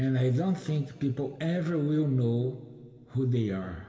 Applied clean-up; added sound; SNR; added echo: none; none; none; reverberation time 2.2 s.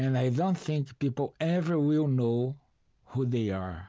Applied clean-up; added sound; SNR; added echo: none; none; none; none.